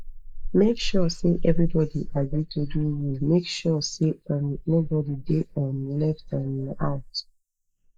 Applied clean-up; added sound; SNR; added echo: neural mask model Resemble Enhance denoiser.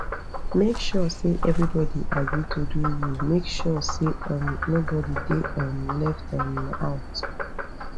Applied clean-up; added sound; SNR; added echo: none; Frog; 1 dB; none.